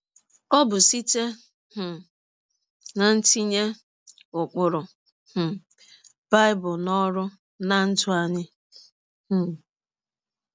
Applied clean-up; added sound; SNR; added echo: none; none; none; none.